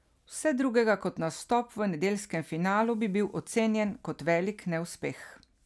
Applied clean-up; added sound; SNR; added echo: none; none; none; none.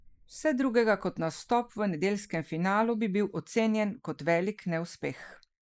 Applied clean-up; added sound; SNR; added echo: neural mask model Resemble Enhance denoiser.